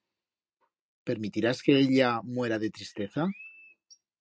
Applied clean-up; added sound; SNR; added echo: neural mask model RNNoise.